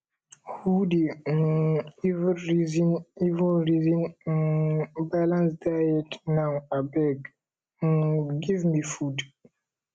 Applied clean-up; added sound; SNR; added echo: none; none; none; none.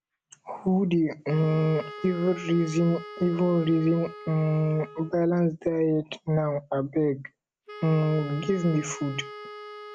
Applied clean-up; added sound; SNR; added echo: none; Wind instrument, woodwind instrument; 17 dB; none.